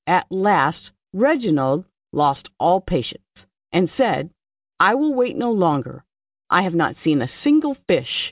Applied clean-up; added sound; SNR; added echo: none; none; none; none.